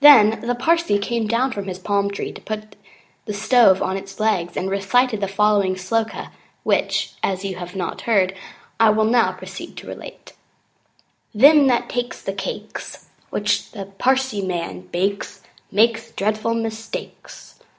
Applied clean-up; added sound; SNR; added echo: none; none; none; none.